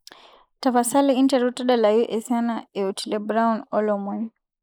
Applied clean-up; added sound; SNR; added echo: neural mask model Resemble Enhance denoiser.